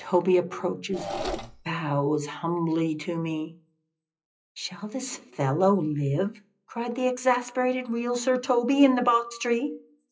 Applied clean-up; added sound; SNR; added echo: classical method WPE with log-MMSE.